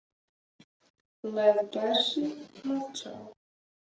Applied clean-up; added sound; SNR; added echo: none; none; none; none.